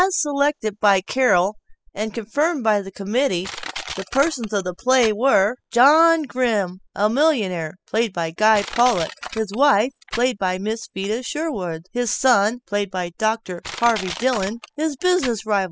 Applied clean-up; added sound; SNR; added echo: classical method spectral subtraction.